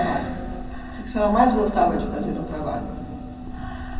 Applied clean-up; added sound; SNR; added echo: none; Wind instrument, woodwind instrument; 14 dB; reverberation time 2.7 s.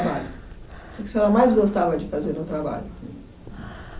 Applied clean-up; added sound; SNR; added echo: none; none; none; none.